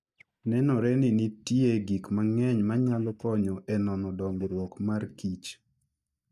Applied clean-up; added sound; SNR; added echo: neural mask model DeepFilterNet 3.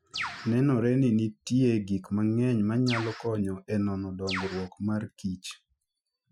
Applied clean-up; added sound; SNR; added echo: classical method Wiener filter.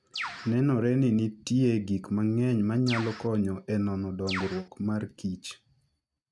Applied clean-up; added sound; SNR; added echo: neural mask model RNNoise.